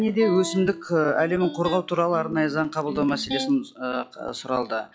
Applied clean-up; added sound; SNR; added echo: classical method log-MMSE.